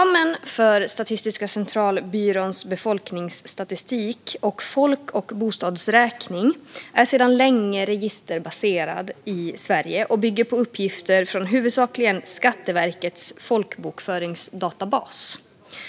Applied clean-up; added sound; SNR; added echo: none; none; none; none.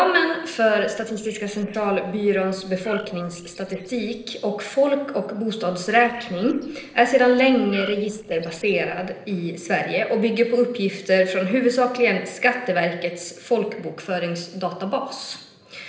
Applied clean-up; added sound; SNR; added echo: neural separator model SepFormer DNS4.